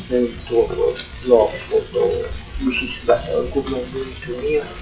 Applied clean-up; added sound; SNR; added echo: classical method WPE with log-MMSE.